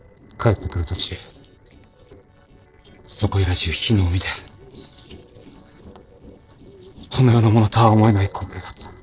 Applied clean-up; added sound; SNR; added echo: neural separator model SepFormer DNS4.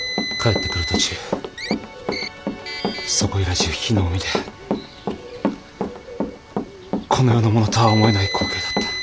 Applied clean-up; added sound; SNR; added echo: none; Run + Car; 4 dB; none.